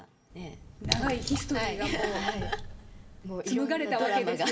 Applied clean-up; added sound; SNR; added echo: none; Drip / Water; 6 dB; reverberation time 2.6 s.